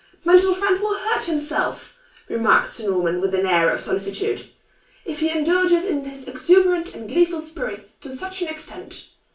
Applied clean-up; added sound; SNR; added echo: none; none; none; reverberation time 0.3 s.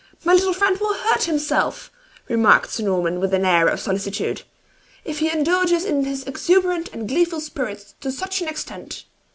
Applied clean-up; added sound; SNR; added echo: none; none; none; none.